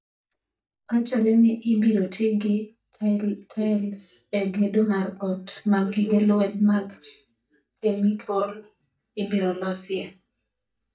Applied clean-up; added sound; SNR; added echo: neural mask model DeepFilterNet 3.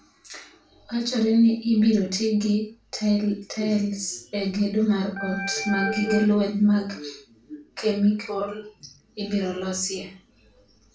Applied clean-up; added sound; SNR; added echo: none; Organ; 6 dB; reverberation time 0.3 s.